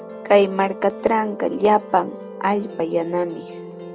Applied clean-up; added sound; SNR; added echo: none; Musical instrument; 14 dB; none.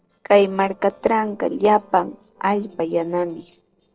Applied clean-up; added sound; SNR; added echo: neural separator model SepFormer DNS4.